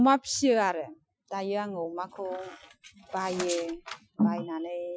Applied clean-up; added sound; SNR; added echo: classical method Wiener filter.